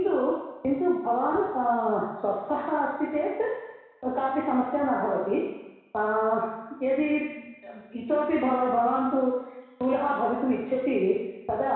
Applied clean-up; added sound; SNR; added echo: none; none; none; reverberation time 1.1 s.